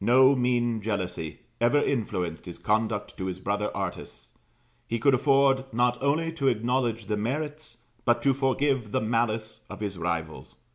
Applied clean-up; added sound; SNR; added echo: none; none; none; none.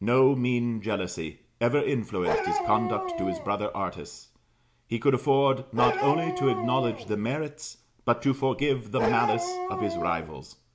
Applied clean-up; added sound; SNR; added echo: none; Bark; 4 dB; none.